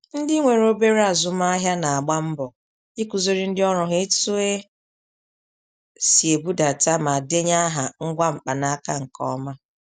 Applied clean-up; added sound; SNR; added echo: none; none; none; none.